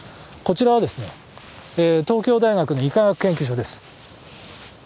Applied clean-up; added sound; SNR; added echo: none; none; none; none.